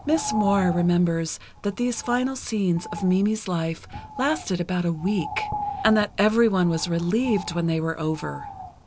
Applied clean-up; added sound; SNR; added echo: none; Bird; 12 dB; none.